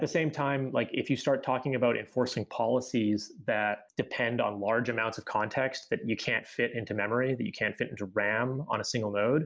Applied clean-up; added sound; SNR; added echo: none; none; none; none.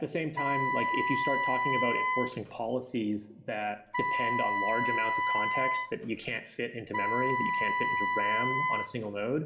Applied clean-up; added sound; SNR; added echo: none; Wind instrument, woodwind instrument; -4 dB; reverberation time 2.5 s.